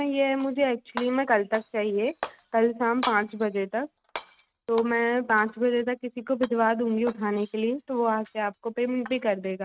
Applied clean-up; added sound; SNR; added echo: neural mask model RNNoise.